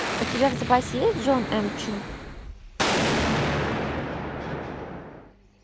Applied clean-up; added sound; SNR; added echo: none; Explosion; 0 dB; none.